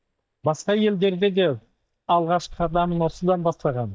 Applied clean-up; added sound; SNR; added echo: neural mask model DeepFilterNet 3.